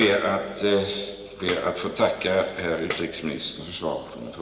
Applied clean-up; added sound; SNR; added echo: none; Tambourine; 1 dB; reverberation time 2.0 s.